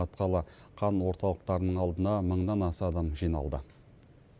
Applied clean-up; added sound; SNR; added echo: none; none; none; none.